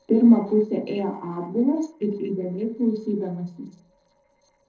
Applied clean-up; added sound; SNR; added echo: neural separator model SepFormer DNS4.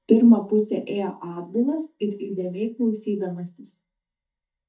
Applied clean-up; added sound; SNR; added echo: neural mask model DeepFilterNet 3.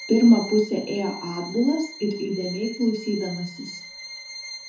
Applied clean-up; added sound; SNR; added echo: none; Bowed string instrument; 15 dB; reverberation time 0.6 s.